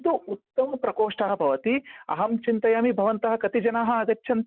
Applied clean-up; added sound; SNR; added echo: none; none; none; none.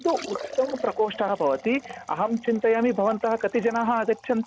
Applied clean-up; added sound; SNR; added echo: none; Liquid; 17 dB; none.